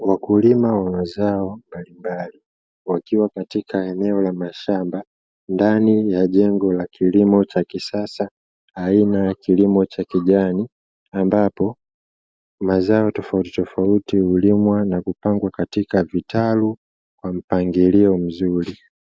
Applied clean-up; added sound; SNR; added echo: none; none; none; none.